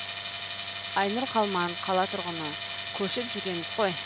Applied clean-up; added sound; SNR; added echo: none; Tools; 2 dB; none.